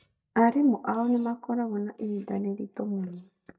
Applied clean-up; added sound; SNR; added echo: neural mask model DeepFilterNet 3.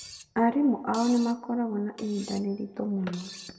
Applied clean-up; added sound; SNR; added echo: none; Cutlery, silverware; 19 dB; reverberation time 1.1 s.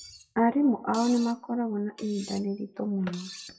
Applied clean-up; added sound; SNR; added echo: classical method WPE with log-MMSE.